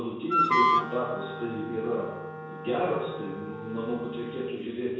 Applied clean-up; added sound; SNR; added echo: none; Wind instrument, woodwind instrument; -1 dB; reverberation time 1.0 s.